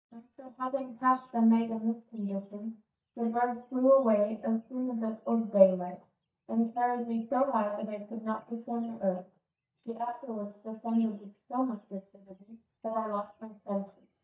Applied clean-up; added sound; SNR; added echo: neural mask model DeepFilterNet 3.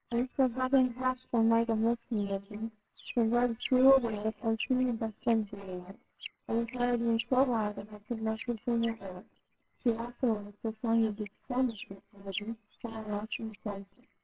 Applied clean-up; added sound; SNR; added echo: neural separator model SepFormer WHAMR!.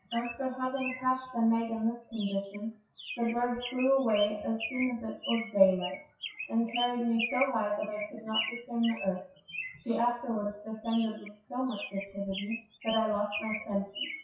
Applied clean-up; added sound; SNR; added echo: classical method WPE with log-MMSE.